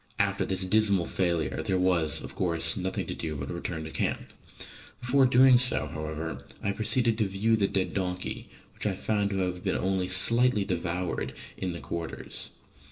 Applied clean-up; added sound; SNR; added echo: neural separator model SepFormer DNS4.